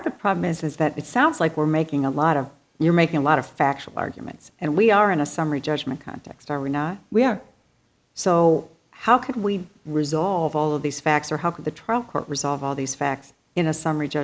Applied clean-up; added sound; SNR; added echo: neural mask model Resemble Enhance denoiser.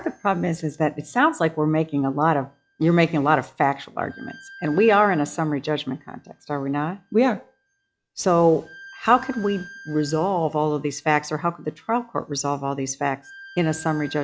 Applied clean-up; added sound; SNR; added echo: classical method log-MMSE.